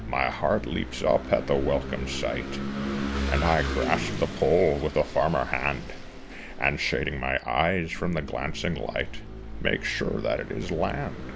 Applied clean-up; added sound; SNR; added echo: none; Engine / Vehicle; 6 dB; none.